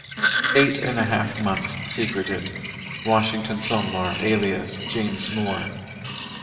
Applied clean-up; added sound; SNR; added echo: none; Sink (filling or washing); 5 dB; reverberation time 2.8 s.